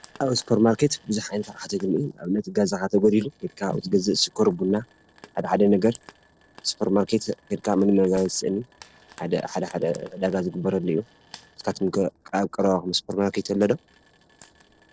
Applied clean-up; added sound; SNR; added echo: neural separator model SepFormer DNS4.